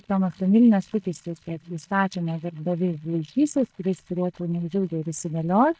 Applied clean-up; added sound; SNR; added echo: neural mask model DeepFilterNet 3.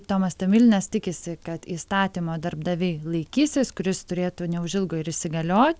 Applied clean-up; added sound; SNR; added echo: none; none; none; none.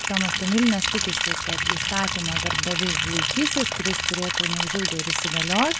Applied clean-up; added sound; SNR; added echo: none; Liquid; -2 dB; none.